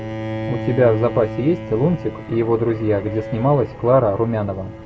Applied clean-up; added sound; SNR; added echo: none; Bowed string instrument; 10 dB; none.